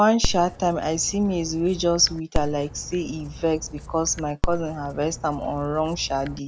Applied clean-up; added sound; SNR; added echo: none; Dog; 7 dB; none.